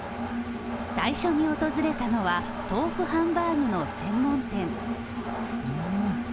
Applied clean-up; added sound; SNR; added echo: none; Engine; 4 dB; none.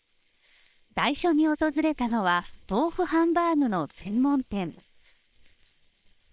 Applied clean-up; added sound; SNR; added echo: neural separator model SepFormer WHAM!.